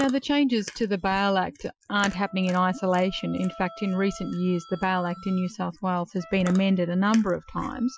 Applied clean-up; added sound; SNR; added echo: classical method Wiener filter.